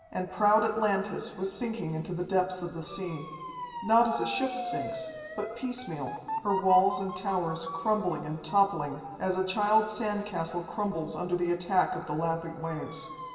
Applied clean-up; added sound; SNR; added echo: none; Motor vehicle (road) / Siren; 12 dB; reverberation time 2.6 s.